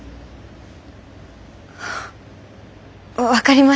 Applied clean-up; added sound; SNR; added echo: none; none; none; none.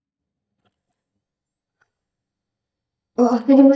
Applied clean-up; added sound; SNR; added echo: neural mask model DeepFilterNet 3.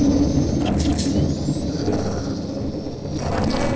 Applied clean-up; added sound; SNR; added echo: neural separator model SepFormer DNS4.